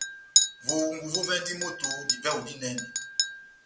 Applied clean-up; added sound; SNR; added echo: none; Chink, clink; -3 dB; none.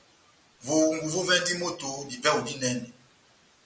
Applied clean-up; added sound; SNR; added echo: none; none; none; none.